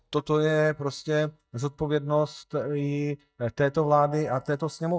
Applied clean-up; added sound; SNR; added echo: neural mask model DeepFilterNet 3.